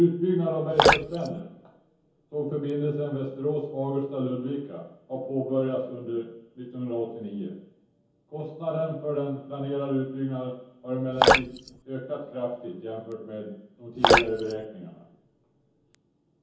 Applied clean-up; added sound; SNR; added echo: none; Drip; -4 dB; reverberation time 0.7 s.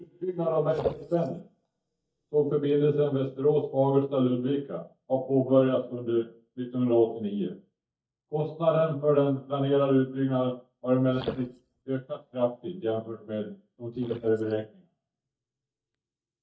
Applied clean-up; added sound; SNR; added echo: neural mask model DeepFilterNet 3.